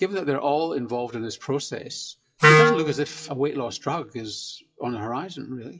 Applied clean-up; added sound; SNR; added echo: classical method WPE with log-MMSE.